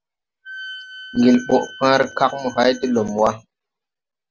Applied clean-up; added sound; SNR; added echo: none; Wind instrument, woodwind instrument; 17 dB; none.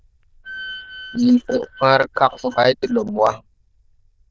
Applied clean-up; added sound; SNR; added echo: neural diffusion model UNIVERSE++.